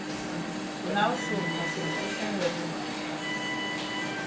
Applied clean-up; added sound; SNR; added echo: none; Alarm; -3 dB; reverberation time 0.3 s.